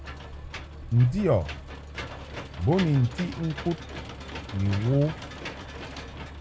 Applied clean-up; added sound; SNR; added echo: none; Engine / Mechanisms; 10 dB; none.